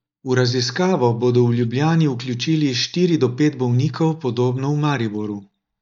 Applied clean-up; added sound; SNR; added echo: neural mask model DeepFilterNet 3.